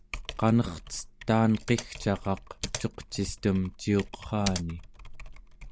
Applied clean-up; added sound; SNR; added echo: none; Typing; 12 dB; none.